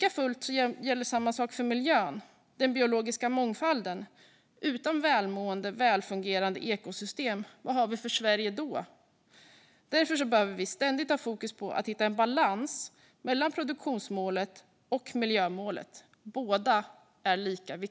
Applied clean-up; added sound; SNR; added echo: none; none; none; none.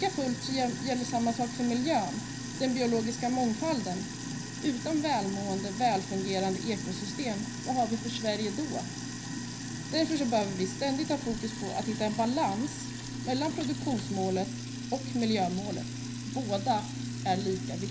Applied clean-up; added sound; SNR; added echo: none; Sink (filling or washing); 6 dB; reverberation time 0.4 s.